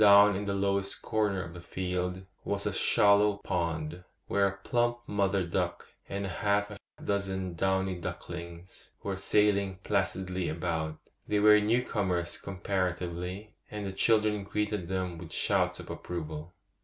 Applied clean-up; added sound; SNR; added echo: none; none; none; none.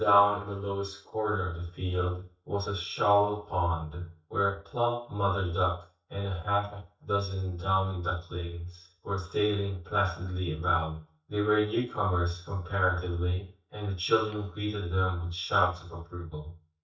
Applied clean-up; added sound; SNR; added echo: neural mask model DeepFilterNet 3.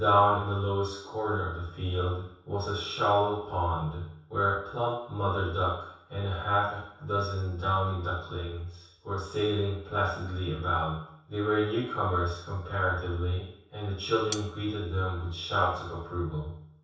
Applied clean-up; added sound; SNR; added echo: none; Cutlery, silverware; 12 dB; reverberation time 0.7 s.